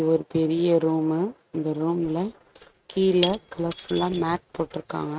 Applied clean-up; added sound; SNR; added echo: neural mask model RNNoise.